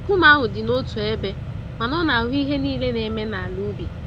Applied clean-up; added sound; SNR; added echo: none; Mechanisms; 8 dB; none.